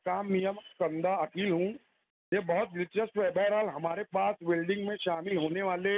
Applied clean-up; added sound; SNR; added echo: none; none; none; none.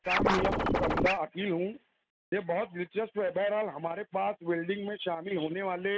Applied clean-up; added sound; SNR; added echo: none; Scratching (performance technique); -4 dB; none.